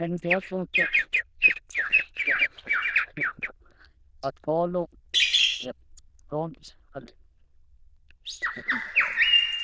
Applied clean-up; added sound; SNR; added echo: neural diffusion model UNIVERSE++.